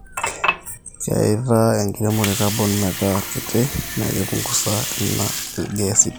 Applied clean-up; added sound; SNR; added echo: none; Water; 7 dB; none.